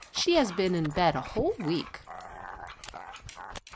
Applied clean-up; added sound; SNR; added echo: none; Dog; 12 dB; none.